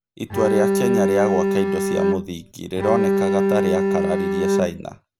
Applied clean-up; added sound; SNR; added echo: none; Bowed string instrument; -4 dB; none.